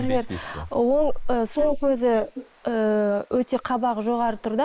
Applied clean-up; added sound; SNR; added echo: neural mask model Resemble Enhance denoiser.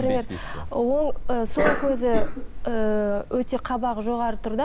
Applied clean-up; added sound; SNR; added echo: none; Cough; 1 dB; none.